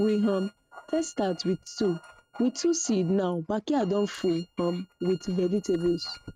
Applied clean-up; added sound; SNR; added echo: neural mask model RNNoise.